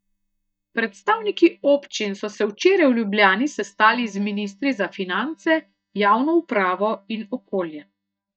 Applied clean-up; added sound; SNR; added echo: neural mask model DeepFilterNet 3.